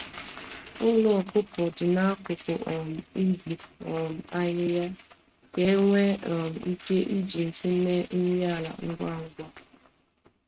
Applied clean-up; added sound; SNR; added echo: neural mask model RNNoise.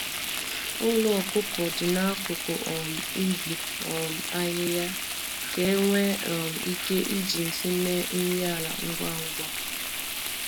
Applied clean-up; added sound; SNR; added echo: none; Frying (food); 3 dB; none.